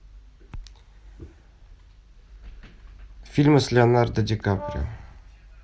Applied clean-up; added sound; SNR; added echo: none; Brass instrument; 14 dB; none.